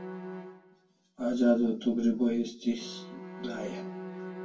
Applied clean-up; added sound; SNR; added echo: none; Bowed string instrument; 13 dB; reverberation time 0.2 s.